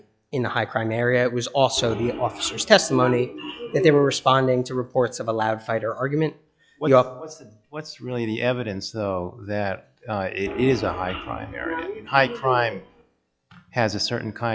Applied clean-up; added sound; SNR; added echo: classical method log-MMSE.